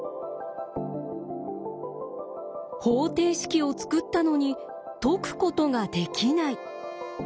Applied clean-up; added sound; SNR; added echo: none; none; none; none.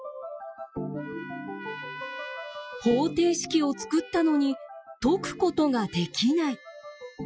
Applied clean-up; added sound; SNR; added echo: classical method Wiener filter.